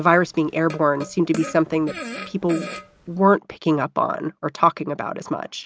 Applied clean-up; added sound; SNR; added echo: none; Fart; 14 dB; none.